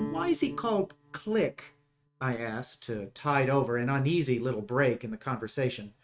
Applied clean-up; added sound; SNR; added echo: neural mask model RNNoise.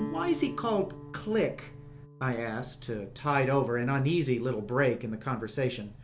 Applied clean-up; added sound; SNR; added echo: none; Guitar; 16 dB; none.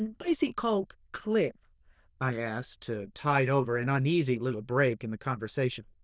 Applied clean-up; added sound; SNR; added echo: neural diffusion model UNIVERSE++.